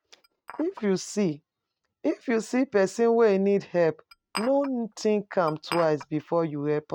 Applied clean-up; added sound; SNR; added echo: neural mask model RNNoise.